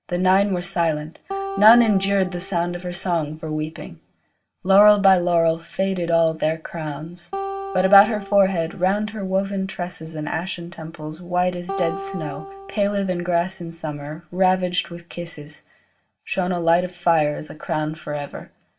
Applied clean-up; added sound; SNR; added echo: none; Acoustic guitar; 12 dB; reverberation time 0.2 s.